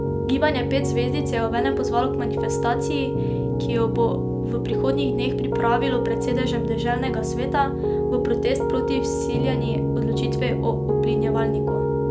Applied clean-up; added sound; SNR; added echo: none; Piano; -4 dB; none.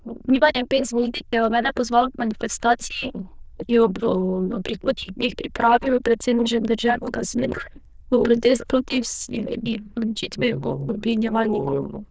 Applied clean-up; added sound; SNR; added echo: neural diffusion model UNIVERSE++.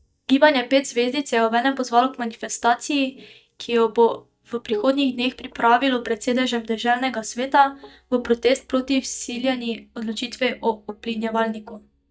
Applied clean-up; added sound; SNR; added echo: neural mask model DeepFilterNet 3.